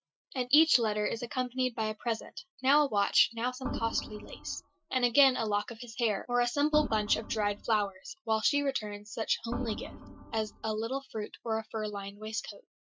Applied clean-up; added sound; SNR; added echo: classical method Wiener filter.